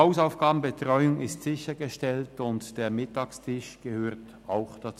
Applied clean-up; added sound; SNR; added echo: none; none; none; none.